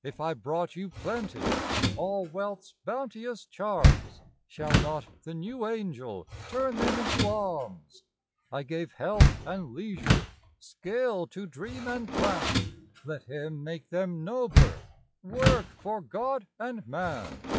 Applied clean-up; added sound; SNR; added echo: classical method log-MMSE.